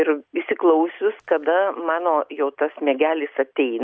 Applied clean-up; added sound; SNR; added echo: none; none; none; none.